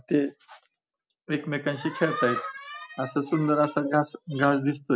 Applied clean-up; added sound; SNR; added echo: none; none; none; none.